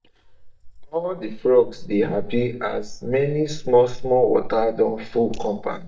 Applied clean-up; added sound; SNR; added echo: neural mask model DeepFilterNet 3.